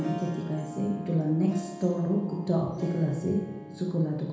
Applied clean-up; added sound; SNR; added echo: none; Harp; 14 dB; reverberation time 1.1 s.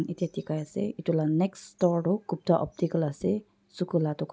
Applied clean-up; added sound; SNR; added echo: none; none; none; none.